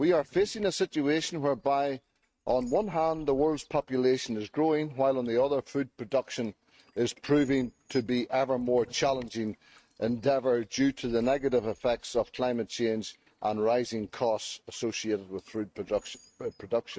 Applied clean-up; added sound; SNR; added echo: neural mask model RNNoise.